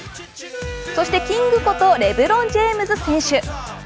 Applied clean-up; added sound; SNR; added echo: none; Wind instrument, woodwind instrument; 14 dB; none.